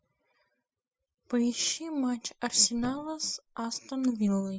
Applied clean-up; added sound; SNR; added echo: classical method spectral subtraction.